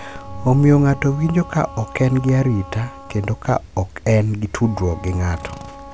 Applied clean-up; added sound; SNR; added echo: none; Wind instrument, woodwind instrument; 20 dB; none.